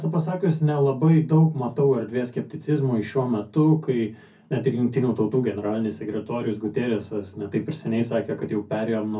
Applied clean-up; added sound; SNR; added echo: none; none; none; reverberation time 0.3 s.